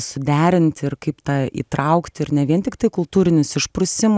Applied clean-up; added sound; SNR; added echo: none; none; none; none.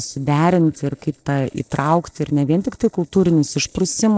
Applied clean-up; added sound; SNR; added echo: neural separator model SepFormer DNS4.